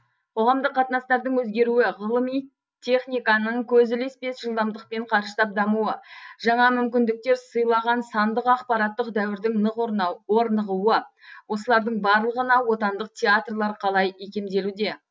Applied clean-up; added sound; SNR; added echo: none; none; none; none.